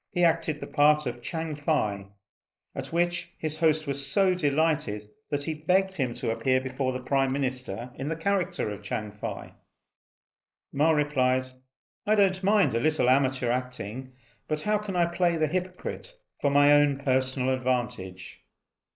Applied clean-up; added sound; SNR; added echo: neural mask model Resemble Enhance denoiser.